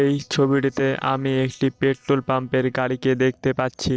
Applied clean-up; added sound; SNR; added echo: neural separator model SepFormer DNS4.